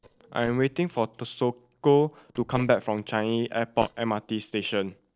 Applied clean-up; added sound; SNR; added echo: neural separator model SepFormer DNS4.